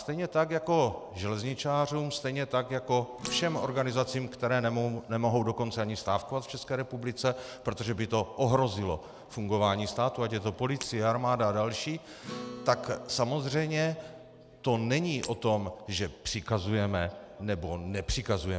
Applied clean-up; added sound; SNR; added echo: none; Shatter + Acoustic guitar; 19 dB; none.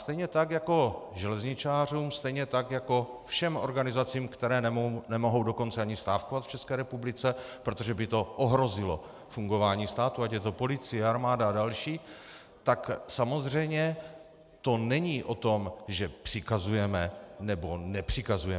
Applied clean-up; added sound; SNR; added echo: none; none; none; none.